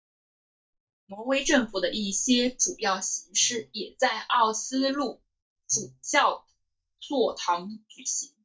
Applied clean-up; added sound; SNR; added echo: neural mask model DeepFilterNet 3.